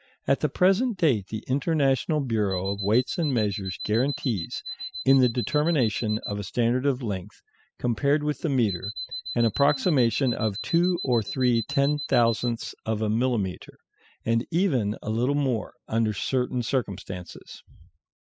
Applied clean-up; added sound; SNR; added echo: classical method spectral subtraction.